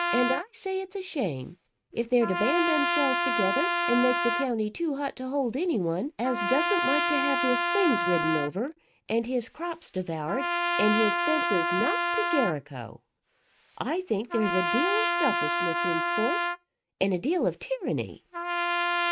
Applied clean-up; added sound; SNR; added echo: neural mask model RNNoise.